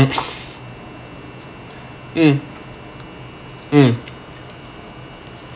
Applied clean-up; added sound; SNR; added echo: none; none; none; none.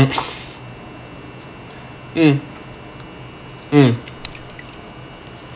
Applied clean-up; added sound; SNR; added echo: none; Raindrop / Splash, splatter; 19 dB; none.